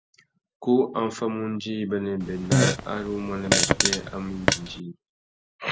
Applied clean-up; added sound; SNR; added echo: none; Fart; -4 dB; none.